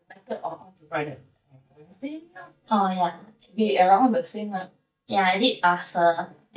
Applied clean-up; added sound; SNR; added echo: neural mask model DeepFilterNet 3.